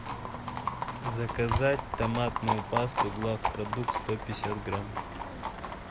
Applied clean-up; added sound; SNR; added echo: none; Livestock, farm animals, working animals; 1 dB; none.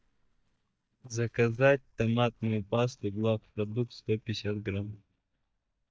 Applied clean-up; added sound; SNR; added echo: neural mask model DeepFilterNet 3.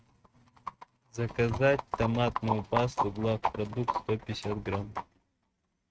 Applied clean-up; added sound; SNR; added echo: neural mask model RNNoise.